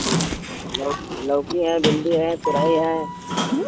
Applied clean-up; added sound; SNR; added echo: none; Sliding door + Chewing, mastication; 2 dB; none.